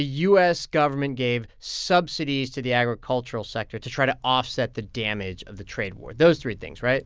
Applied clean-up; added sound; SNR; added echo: none; none; none; none.